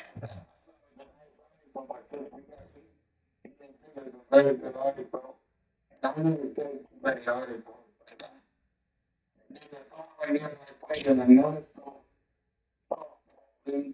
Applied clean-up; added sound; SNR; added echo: neural mask model DeepFilterNet 3.